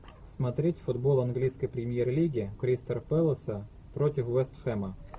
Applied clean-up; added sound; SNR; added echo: none; none; none; none.